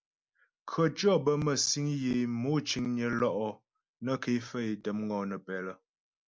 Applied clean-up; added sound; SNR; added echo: none; none; none; none.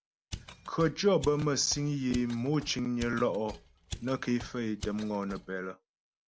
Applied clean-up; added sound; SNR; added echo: none; Mechanisms; 14 dB; none.